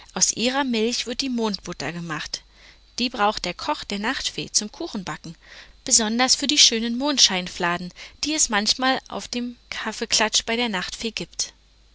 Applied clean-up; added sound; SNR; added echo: none; none; none; none.